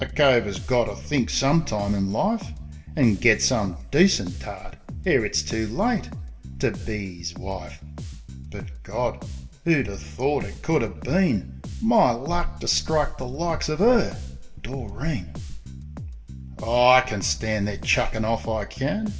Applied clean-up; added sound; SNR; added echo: none; Bass guitar; 12 dB; reverberation time 0.7 s.